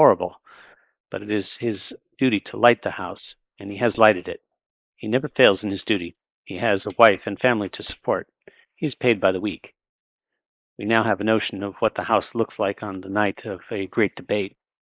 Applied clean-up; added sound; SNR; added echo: neural mask model Resemble Enhance denoiser.